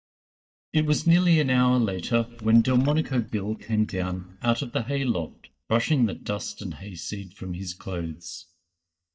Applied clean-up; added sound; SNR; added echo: neural mask model DeepFilterNet 3.